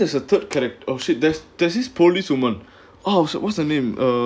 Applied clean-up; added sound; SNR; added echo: none; none; none; none.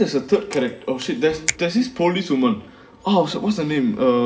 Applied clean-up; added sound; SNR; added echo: none; Finger snapping; 13 dB; reverberation time 1.2 s.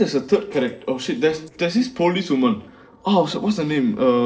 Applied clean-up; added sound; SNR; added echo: neural separator model SepFormer DNS4.